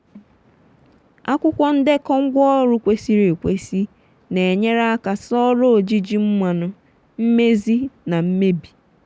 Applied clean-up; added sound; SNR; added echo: none; none; none; none.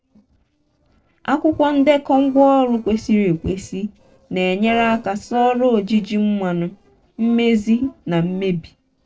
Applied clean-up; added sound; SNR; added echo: neural separator model SepFormer DNS4.